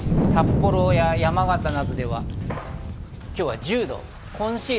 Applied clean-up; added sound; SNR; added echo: none; Wind; -1 dB; none.